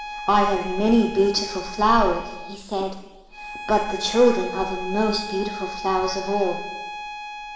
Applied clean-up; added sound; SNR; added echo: none; Bowed string instrument; 11 dB; reverberation time 1.1 s.